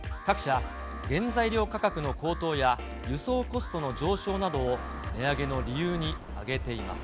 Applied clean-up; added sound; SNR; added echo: none; Alarm; 16 dB; none.